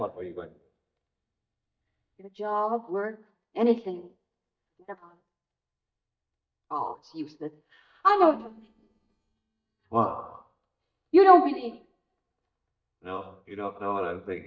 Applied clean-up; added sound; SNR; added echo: neural mask model DeepFilterNet 3.